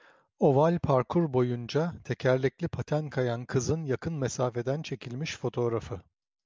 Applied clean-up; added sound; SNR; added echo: none; none; none; none.